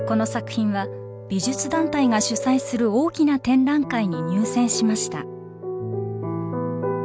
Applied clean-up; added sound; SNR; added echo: none; Bass guitar; 15 dB; none.